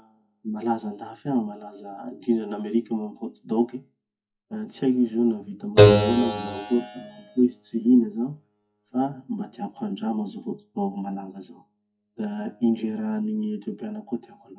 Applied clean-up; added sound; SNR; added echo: classical method WPE with log-MMSE.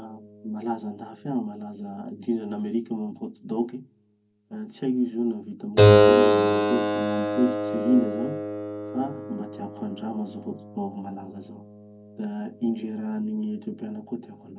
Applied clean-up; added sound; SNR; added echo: none; Keyboard (musical); -3 dB; reverberation time 0.3 s.